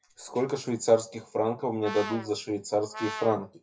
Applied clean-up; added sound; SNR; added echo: classical method WPE with log-MMSE.